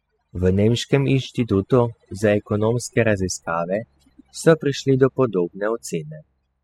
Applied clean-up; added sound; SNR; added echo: classical method spectral subtraction.